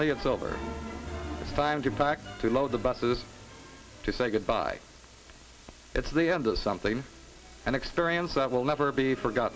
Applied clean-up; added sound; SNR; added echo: none; none; none; reverberation time 0.5 s.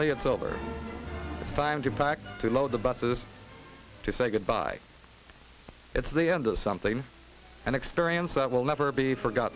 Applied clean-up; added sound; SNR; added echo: none; none; none; none.